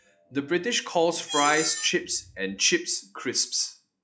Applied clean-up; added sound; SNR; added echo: classical method log-MMSE.